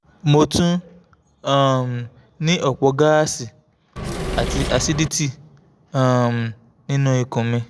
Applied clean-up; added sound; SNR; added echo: none; Engine / Mechanisms; 4 dB; none.